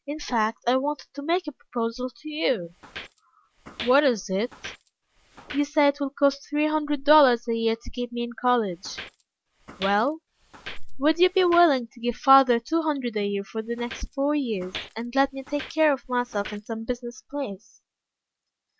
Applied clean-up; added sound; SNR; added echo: none; Walk, footsteps; 18 dB; none.